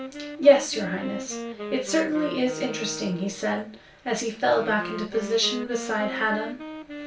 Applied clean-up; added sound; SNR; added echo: none; Wind instrument, woodwind instrument; 11 dB; reverberation time 0.3 s.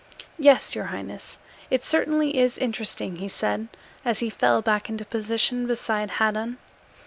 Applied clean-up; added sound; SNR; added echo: none; none; none; none.